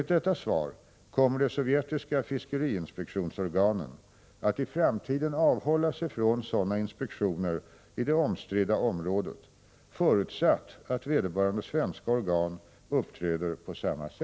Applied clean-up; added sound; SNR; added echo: none; none; none; none.